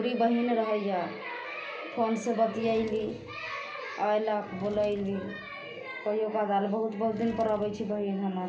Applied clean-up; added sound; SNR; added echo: none; Drawer open or close; 19 dB; reverberation time 0.3 s.